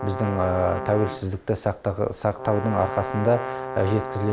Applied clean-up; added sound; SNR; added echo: none; Brass instrument; 8 dB; none.